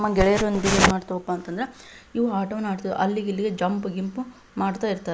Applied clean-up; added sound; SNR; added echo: none; none; none; none.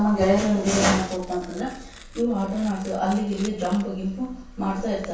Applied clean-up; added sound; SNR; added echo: none; Tearing; 18 dB; reverberation time 0.7 s.